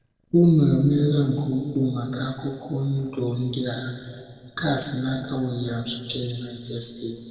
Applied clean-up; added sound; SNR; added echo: neural separator model SepFormer DNS4.